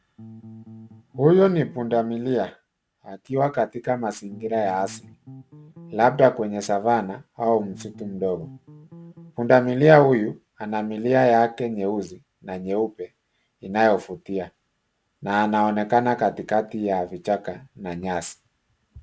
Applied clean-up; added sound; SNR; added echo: none; Bass guitar; 20 dB; none.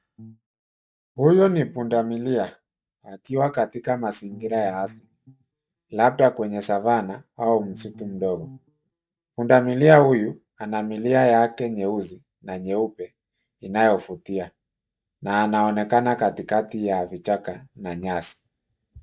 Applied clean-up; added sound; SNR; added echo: neural mask model DeepFilterNet 3.